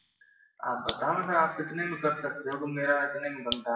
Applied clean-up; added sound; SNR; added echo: classical method WPE with log-MMSE.